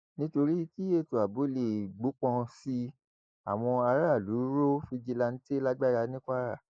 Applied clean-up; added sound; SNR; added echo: neural mask model Resemble Enhance denoiser.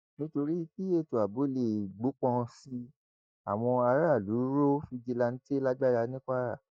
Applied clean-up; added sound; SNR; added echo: neural mask model DeepFilterNet 3.